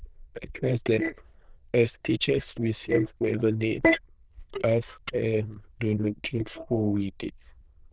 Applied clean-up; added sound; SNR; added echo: neural diffusion model UNIVERSE++.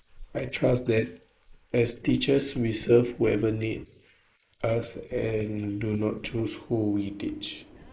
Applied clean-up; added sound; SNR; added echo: neural mask model Resemble Enhance denoiser.